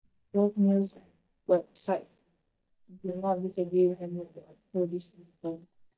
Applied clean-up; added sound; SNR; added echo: neural mask model DeepFilterNet 3.